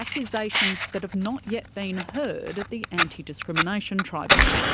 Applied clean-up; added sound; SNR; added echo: none; Fire; -4 dB; none.